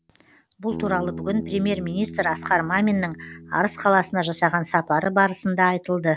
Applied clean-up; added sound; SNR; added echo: none; Bass guitar; 15 dB; none.